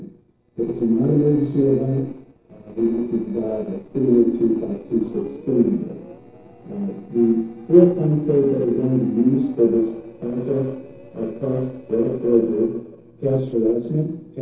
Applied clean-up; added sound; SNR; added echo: neural separator model SepFormer DNS4.